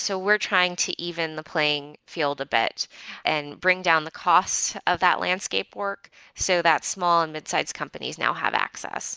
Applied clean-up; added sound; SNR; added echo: none; none; none; none.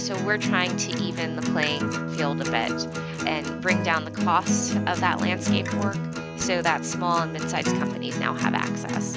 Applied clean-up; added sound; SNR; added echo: none; Acoustic guitar; -1 dB; none.